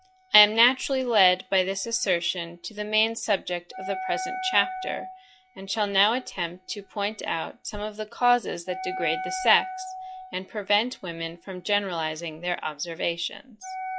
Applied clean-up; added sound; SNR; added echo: classical method log-MMSE.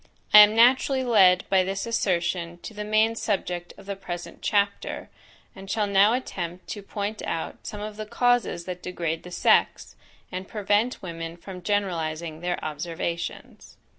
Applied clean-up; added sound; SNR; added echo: none; none; none; none.